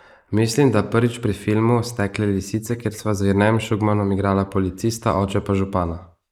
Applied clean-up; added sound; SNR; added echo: neural mask model Resemble Enhance denoiser.